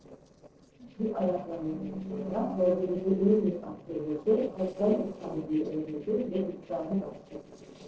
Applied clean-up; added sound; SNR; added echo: neural separator model SepFormer DNS4.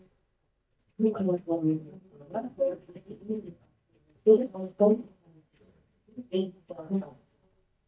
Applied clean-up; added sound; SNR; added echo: neural mask model DeepFilterNet 3.